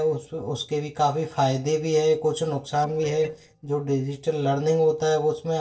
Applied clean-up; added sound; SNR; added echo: neural separator model SepFormer DNS4.